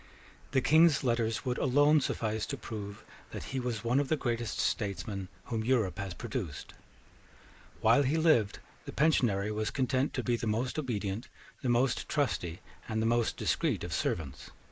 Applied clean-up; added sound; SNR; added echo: neural mask model Resemble Enhance denoiser.